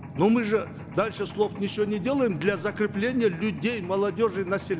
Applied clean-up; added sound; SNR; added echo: none; Mechanisms; 14 dB; none.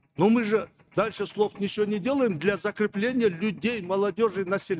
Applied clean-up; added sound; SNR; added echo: neural mask model RNNoise.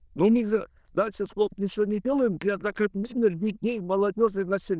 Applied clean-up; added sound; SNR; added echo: neural diffusion model UNIVERSE++.